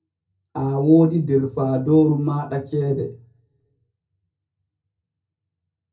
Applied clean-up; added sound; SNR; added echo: none; none; none; reverberation time 0.3 s.